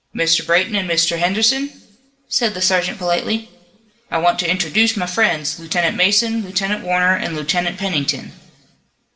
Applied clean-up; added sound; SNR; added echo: none; Tambourine; 17 dB; reverberation time 0.5 s.